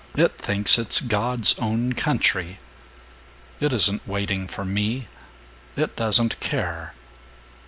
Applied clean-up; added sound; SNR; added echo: none; none; none; none.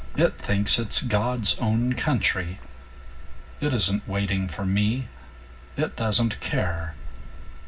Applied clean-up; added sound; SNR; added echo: none; Wind; 10 dB; reverberation time 0.4 s.